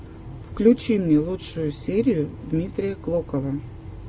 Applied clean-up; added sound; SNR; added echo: none; none; none; none.